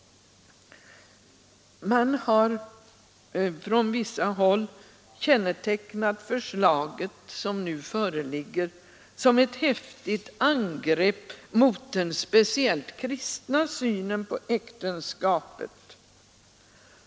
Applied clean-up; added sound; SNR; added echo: none; none; none; none.